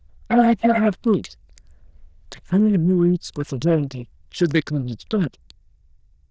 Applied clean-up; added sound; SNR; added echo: neural diffusion model UNIVERSE++.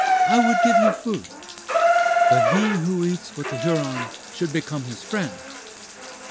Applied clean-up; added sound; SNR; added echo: none; Bathtub (filling or washing) / Water tap, faucet; -4 dB; none.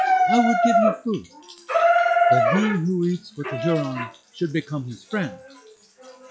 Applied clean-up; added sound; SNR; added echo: classical method log-MMSE.